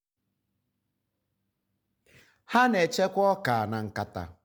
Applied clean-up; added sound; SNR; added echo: none; none; none; none.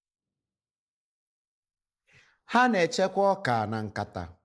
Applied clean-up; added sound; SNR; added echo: neural mask model Resemble Enhance denoiser.